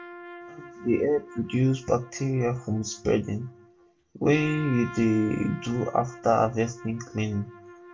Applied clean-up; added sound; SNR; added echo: none; Trumpet; 17 dB; reverberation time 0.2 s.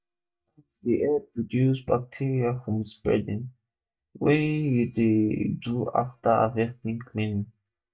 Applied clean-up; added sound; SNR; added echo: neural mask model DeepFilterNet 3.